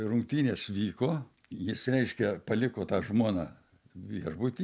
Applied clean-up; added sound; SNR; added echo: none; none; none; none.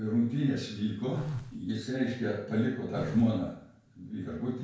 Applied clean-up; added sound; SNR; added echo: none; Telephone; 12 dB; reverberation time 0.5 s.